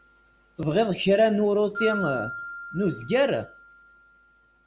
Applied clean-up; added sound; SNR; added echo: none; Glockenspiel; 12 dB; none.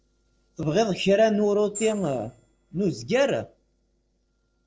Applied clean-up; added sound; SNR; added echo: neural separator model SepFormer DNS4.